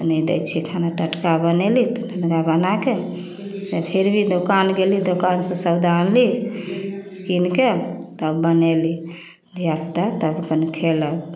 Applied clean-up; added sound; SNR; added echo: none; none; none; none.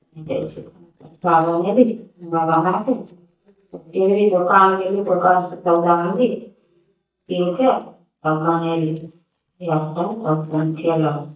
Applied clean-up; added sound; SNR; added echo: neural mask model DeepFilterNet 3.